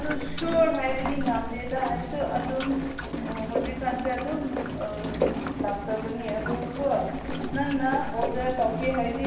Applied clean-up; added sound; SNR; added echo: none; Rain; 2 dB; reverberation time 0.9 s.